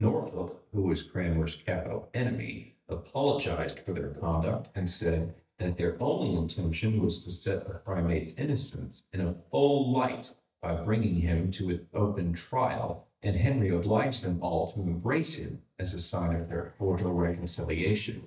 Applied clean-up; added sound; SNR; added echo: neural mask model DeepFilterNet 3.